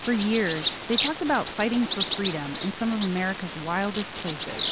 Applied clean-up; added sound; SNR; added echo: none; Bird vocalization, bird call, bird song; 5 dB; none.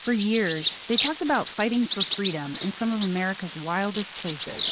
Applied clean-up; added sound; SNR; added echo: neural mask model Resemble Enhance denoiser.